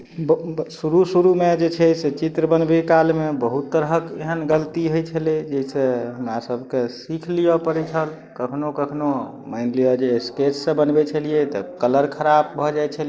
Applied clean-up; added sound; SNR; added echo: neural separator model SepFormer DNS4.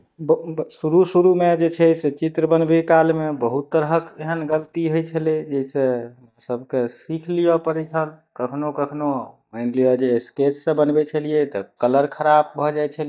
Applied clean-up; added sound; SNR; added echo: neural mask model DeepFilterNet 3.